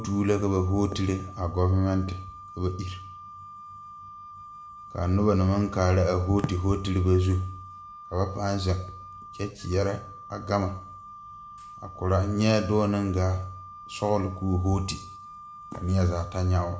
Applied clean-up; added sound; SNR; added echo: none; Wind instrument, woodwind instrument; 17 dB; reverberation time 0.5 s.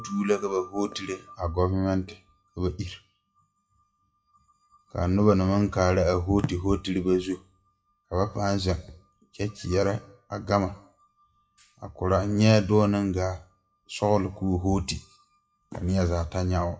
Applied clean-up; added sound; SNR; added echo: classical method WPE with log-MMSE.